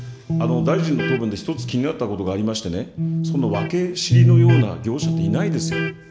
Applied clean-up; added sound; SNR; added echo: none; Electric guitar; -3 dB; none.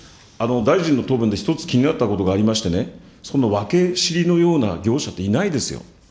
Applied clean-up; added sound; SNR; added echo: none; none; none; none.